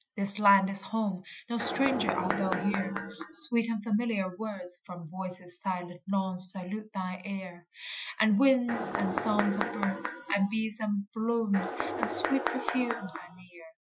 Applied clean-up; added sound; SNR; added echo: classical method Wiener filter.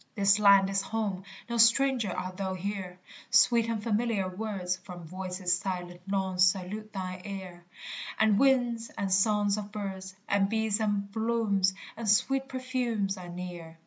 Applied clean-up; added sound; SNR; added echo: none; none; none; none.